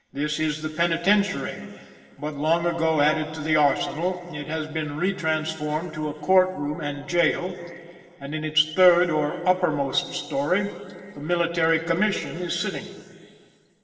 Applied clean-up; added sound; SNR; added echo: none; none; none; reverberation time 2.7 s.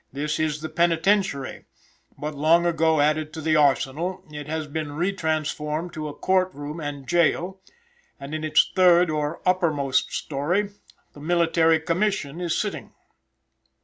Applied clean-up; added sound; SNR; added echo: none; none; none; none.